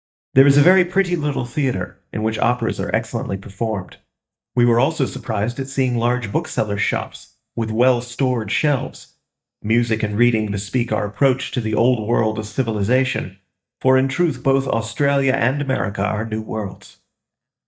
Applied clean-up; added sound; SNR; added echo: neural mask model DeepFilterNet 3.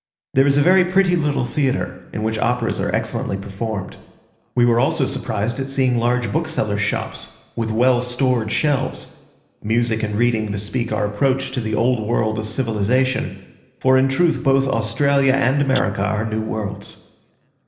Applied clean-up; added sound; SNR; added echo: none; Tap / Glass; 18 dB; reverberation time 1.1 s.